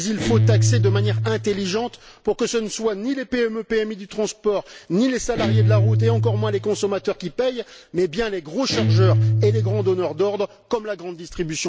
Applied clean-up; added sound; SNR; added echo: none; Guitar; -2 dB; none.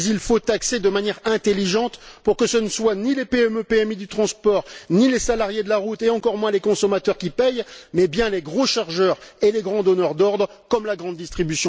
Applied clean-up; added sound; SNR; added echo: none; none; none; none.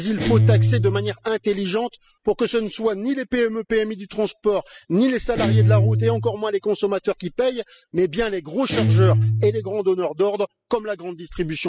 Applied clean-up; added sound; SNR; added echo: classical method spectral subtraction.